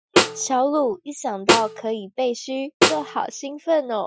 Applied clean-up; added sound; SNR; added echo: classical method Wiener filter.